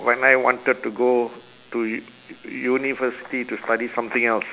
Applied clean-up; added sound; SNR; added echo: none; none; none; none.